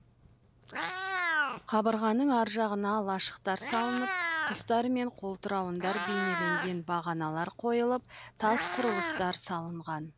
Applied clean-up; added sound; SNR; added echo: none; Meow; 5 dB; none.